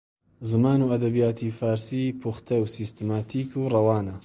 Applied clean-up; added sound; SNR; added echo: none; none; none; none.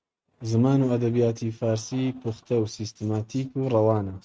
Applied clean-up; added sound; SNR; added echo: neural mask model RNNoise.